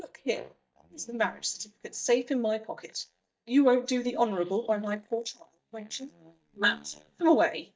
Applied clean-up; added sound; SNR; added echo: neural mask model DeepFilterNet 3.